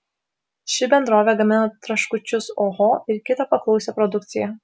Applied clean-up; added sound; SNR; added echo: none; none; none; none.